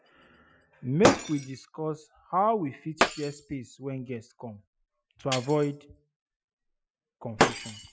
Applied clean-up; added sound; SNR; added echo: classical method Wiener filter.